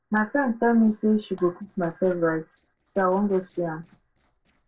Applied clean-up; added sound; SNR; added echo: neural separator model SepFormer DNS4.